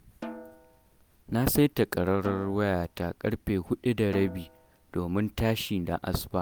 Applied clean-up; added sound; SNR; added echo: none; Snare drum; 18 dB; none.